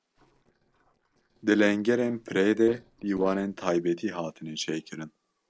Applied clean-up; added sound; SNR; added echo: neural separator model SepFormer DNS4.